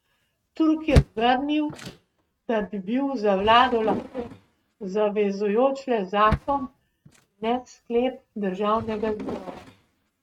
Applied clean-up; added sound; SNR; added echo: neural mask model RNNoise.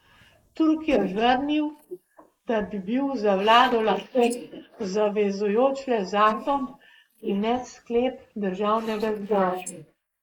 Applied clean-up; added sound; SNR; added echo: neural mask model Resemble Enhance denoiser.